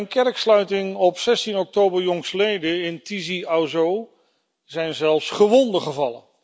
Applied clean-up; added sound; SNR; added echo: none; none; none; none.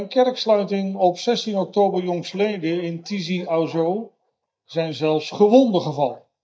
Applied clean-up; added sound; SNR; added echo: neural mask model DeepFilterNet 3.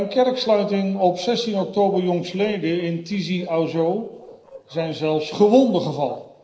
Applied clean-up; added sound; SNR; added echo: neural separator model SepFormer DNS4.